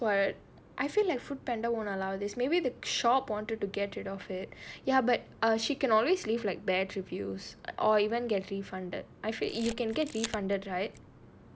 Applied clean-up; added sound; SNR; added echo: none; Camera; 14 dB; none.